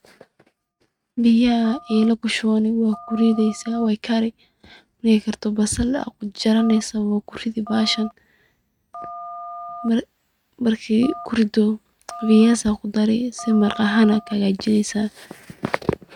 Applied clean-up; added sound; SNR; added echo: neural mask model RNNoise.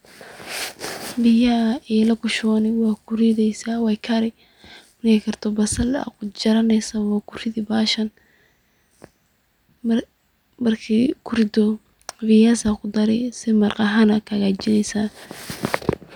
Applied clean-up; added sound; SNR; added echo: none; none; none; none.